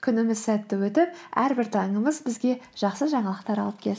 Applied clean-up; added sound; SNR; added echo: none; none; none; none.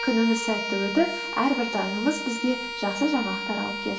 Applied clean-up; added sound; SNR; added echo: none; Bowed string instrument; 6 dB; reverberation time 0.7 s.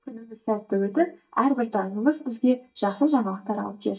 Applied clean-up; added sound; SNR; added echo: neural mask model DeepFilterNet 3.